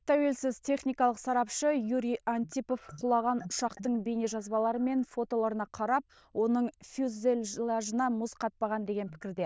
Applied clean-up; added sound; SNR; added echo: neural diffusion model UNIVERSE++.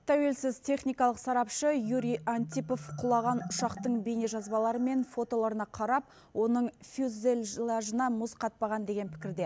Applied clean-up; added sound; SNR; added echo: none; Marimba, xylophone; 17 dB; none.